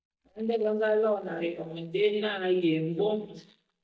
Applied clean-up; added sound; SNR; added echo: neural mask model DeepFilterNet 3.